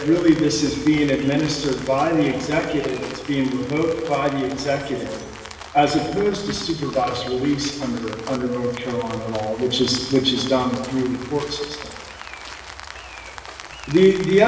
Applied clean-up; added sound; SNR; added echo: none; Rain; 16 dB; reverberation time 1.2 s.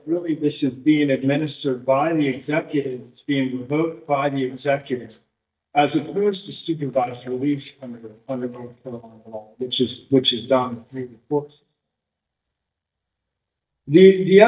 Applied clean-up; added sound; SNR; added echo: neural mask model DeepFilterNet 3.